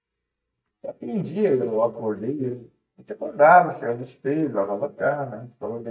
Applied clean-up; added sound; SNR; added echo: neural mask model DeepFilterNet 3.